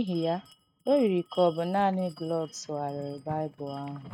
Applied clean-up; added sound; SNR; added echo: neural mask model RNNoise.